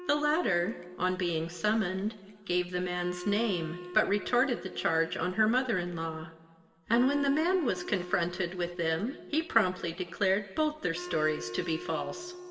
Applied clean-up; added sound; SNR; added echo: none; Wind instrument, woodwind instrument; 14 dB; reverberation time 1.5 s.